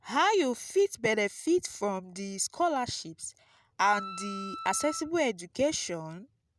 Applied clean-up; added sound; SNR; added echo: none; Wind instrument, woodwind instrument; 11 dB; none.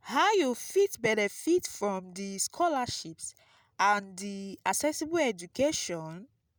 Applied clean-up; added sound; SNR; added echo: none; none; none; none.